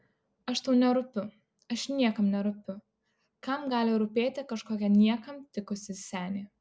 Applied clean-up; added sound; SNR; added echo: none; none; none; none.